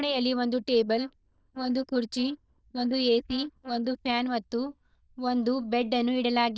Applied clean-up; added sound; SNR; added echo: neural diffusion model UNIVERSE++.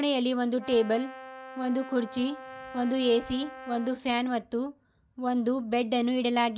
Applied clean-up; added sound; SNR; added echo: none; Brass instrument; 15 dB; none.